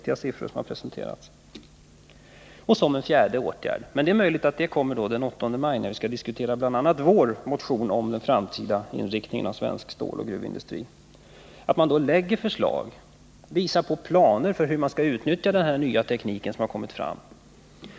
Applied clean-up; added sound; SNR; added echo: none; none; none; none.